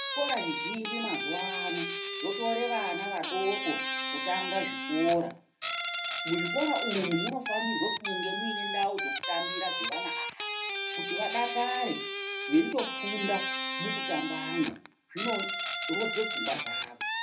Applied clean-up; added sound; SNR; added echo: none; Guitar; 1 dB; reverberation time 0.3 s.